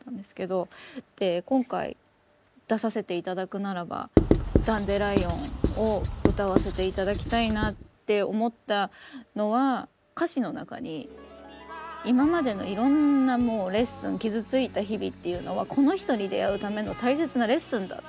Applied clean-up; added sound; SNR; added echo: none; Writing; -1 dB; none.